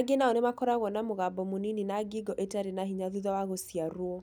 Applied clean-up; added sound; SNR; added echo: none; none; none; none.